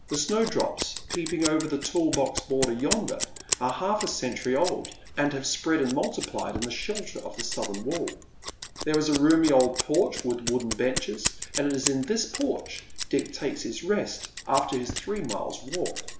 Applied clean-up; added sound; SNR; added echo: none; Scissors; 8 dB; none.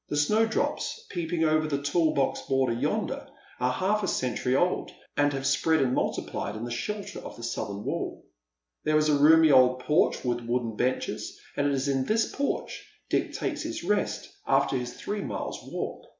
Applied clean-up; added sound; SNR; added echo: none; none; none; none.